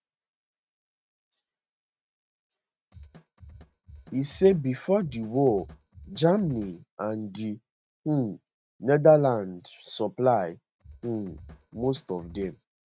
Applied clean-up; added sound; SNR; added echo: neural mask model RNNoise.